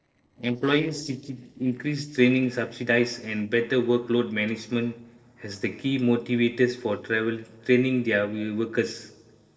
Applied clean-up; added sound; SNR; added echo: neural separator model SepFormer DNS4.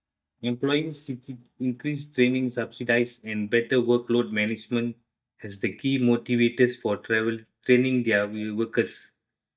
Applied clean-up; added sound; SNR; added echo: neural mask model DeepFilterNet 3.